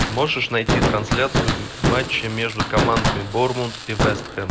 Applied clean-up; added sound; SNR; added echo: none; Fireworks; -1 dB; none.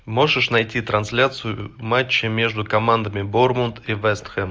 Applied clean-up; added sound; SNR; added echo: none; none; none; none.